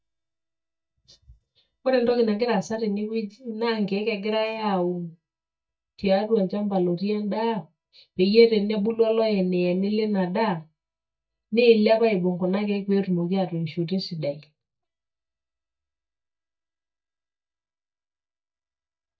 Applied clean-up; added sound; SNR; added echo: neural mask model DeepFilterNet 3.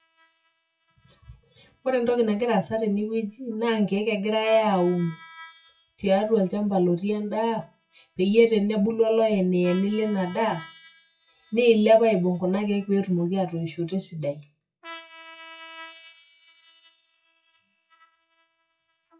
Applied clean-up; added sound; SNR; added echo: classical method WPE with log-MMSE.